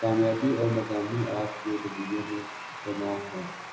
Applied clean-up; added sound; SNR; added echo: none; Applause / Crowd / Cheering; 10 dB; reverberation time 0.8 s.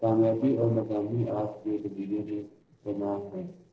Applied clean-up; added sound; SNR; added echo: neural separator model SepFormer DNS4.